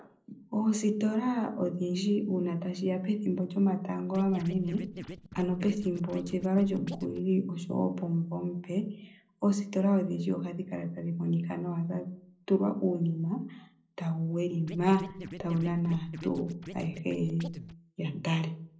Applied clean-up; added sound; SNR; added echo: neural separator model SepFormer DNS4.